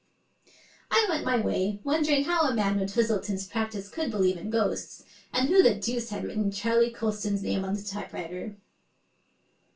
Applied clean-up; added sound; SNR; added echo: none; none; none; reverberation time 0.2 s.